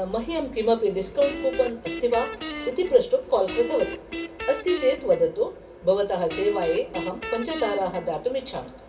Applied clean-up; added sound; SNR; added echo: none; Guitar; 10 dB; reverberation time 0.3 s.